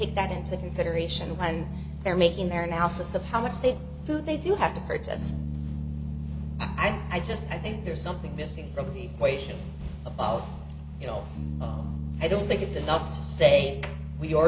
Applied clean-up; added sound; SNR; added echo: none; Bass guitar; 6 dB; none.